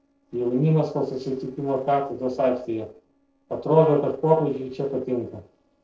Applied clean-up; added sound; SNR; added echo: neural separator model SepFormer DNS4.